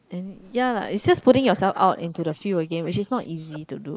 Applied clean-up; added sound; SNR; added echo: neural mask model Resemble Enhance denoiser.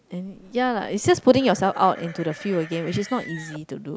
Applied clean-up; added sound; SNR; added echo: none; Livestock, farm animals, working animals; 19 dB; none.